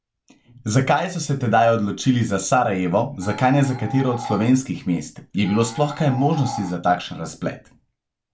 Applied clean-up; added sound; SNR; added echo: none; Animal; 13 dB; none.